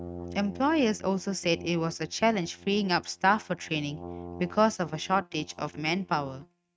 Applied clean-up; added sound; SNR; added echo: neural mask model RNNoise.